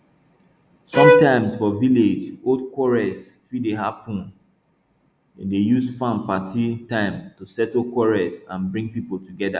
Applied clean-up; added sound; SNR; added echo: none; Bowed string instrument; -2 dB; none.